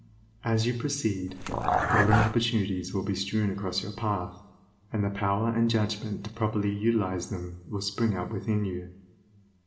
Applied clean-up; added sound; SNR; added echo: none; Dog; -2 dB; reverberation time 1.1 s.